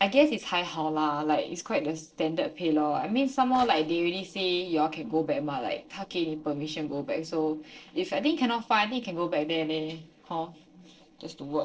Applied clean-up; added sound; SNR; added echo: neural separator model SepFormer DNS4.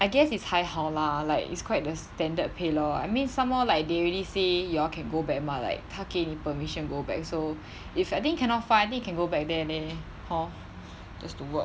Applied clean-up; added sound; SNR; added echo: none; none; none; none.